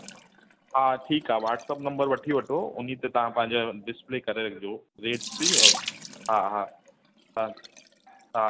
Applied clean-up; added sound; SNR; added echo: none; Sink (filling or washing) / Water tap, faucet; 3 dB; none.